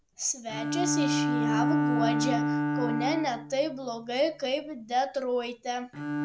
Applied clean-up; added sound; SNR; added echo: none; Bowed string instrument; -1 dB; none.